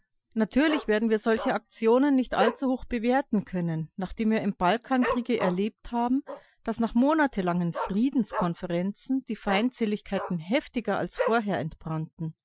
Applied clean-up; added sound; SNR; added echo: classical method Wiener filter.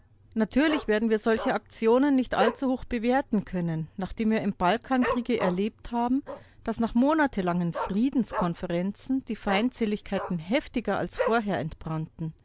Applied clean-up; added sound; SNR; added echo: none; Dog; 11 dB; none.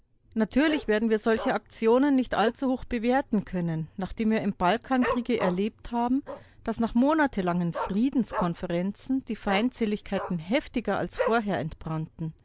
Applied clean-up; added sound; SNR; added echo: neural mask model Resemble Enhance denoiser.